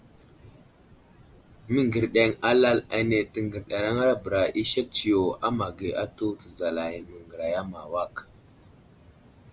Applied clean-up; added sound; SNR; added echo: none; none; none; none.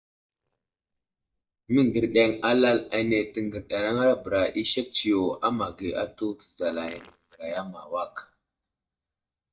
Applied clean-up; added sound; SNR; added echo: neural mask model DeepFilterNet 3.